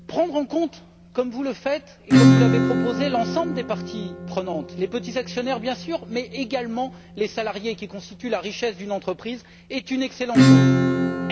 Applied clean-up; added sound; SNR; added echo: none; Acoustic guitar / Strum; -4 dB; none.